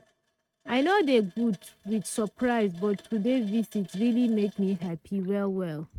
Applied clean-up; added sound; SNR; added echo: neural mask model RNNoise.